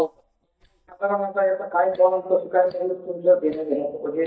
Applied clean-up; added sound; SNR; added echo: neural mask model DeepFilterNet 3.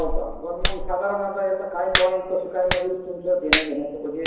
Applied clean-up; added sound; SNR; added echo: none; Hands; 1 dB; reverberation time 1.0 s.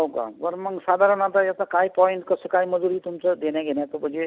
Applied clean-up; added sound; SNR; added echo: none; none; none; none.